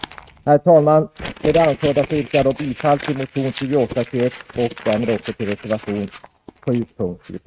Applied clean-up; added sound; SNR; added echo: neural mask model RNNoise.